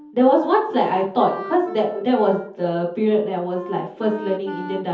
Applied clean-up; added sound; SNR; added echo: none; Wind instrument, woodwind instrument; 15 dB; reverberation time 0.5 s.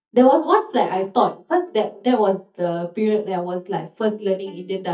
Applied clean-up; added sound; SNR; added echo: neural mask model DeepFilterNet 3.